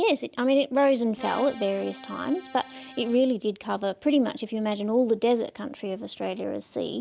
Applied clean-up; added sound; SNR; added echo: none; Accordion; 15 dB; none.